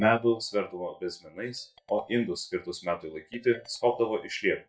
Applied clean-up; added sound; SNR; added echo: neural mask model DeepFilterNet 3.